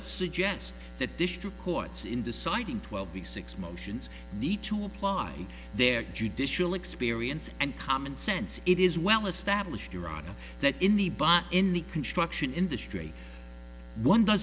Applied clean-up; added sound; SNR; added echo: none; none; none; none.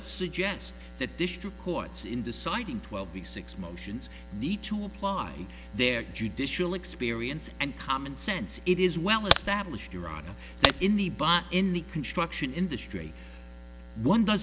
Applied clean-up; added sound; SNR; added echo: none; Crack; -3 dB; none.